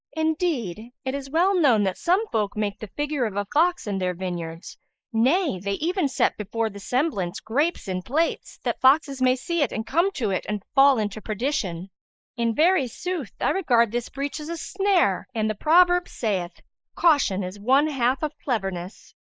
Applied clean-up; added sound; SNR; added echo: neural mask model Resemble Enhance denoiser.